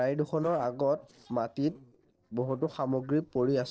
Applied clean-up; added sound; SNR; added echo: neural separator model SepFormer DNS4.